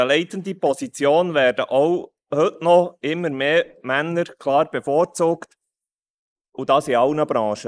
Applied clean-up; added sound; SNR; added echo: neural mask model Resemble Enhance denoiser.